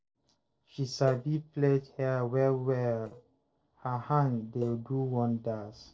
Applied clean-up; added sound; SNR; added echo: neural separator model SepFormer DNS4.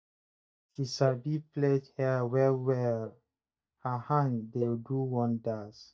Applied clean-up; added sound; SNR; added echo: neural mask model DeepFilterNet 3.